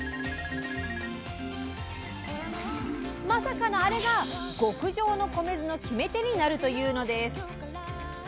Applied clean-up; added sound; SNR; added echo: none; Marimba, xylophone; 11 dB; none.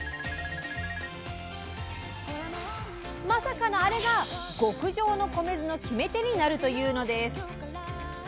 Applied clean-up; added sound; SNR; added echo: none; none; none; none.